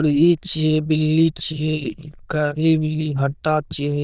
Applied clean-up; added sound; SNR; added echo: neural diffusion model UNIVERSE++.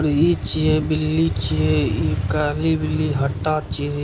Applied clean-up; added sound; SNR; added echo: none; Motorcycle; 5 dB; none.